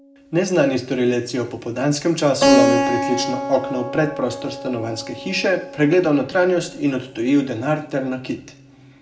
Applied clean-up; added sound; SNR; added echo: none; Keyboard (musical); 4 dB; reverberation time 0.8 s.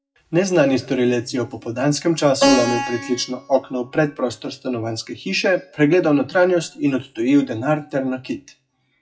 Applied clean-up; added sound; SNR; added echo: classical method WPE with log-MMSE.